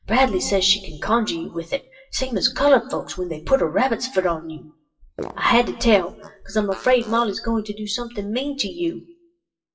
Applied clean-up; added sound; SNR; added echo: classical method WPE with log-MMSE.